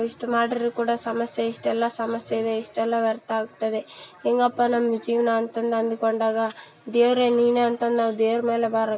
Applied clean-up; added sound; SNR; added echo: none; none; none; none.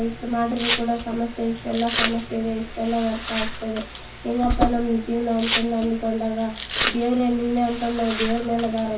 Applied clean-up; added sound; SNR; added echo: none; Domestic sounds, home sounds; 5 dB; reverberation time 0.4 s.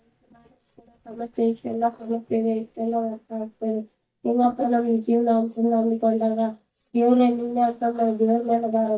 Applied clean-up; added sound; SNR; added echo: neural mask model DeepFilterNet 3.